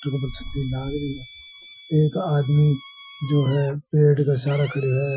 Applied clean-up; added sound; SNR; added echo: classical method Wiener filter.